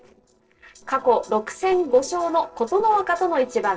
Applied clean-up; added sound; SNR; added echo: neural separator model SepFormer DNS4.